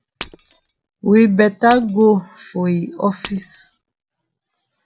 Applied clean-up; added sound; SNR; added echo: none; Shatter; 17 dB; none.